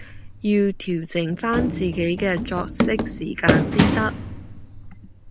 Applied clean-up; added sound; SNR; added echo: none; Run; 1 dB; none.